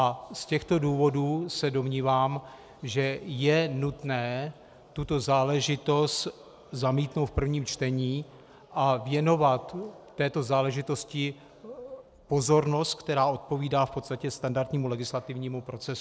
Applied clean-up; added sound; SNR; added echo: none; none; none; none.